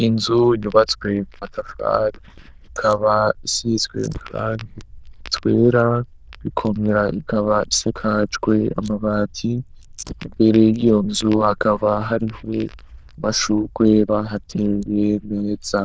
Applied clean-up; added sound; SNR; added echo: neural diffusion model UNIVERSE++.